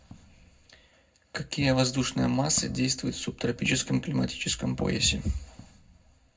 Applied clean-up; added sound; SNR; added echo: none; Walk, footsteps; 19 dB; reverberation time 0.3 s.